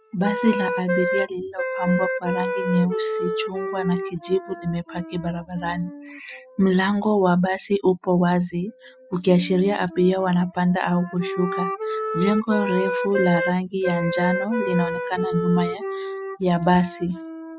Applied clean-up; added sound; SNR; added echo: classical method spectral subtraction.